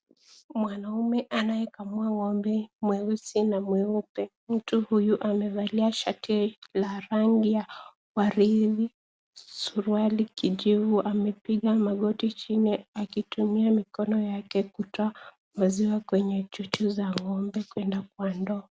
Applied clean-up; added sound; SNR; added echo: none; none; none; none.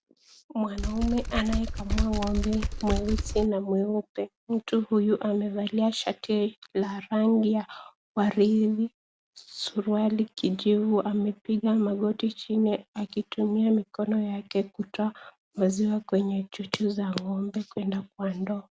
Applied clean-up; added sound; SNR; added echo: none; Typing; 2 dB; none.